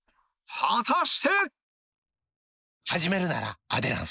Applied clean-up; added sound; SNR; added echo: neural mask model Resemble Enhance denoiser.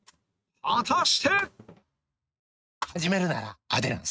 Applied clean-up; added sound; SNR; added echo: neural mask model RNNoise.